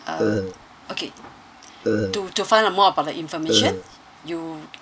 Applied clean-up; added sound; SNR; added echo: none; Burping, eructation; 0 dB; none.